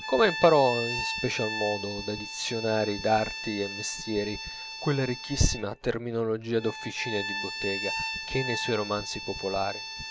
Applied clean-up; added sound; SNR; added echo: none; Bowed string instrument; 7 dB; none.